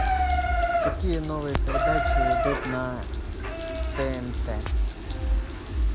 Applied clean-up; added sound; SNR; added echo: none; Bathtub (filling or washing) / Water tap, faucet; 2 dB; none.